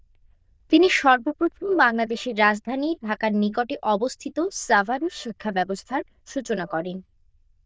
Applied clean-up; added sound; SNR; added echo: neural diffusion model UNIVERSE++.